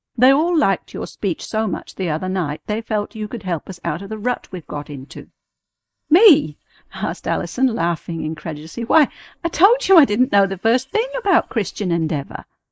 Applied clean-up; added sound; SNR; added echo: neural mask model Resemble Enhance denoiser.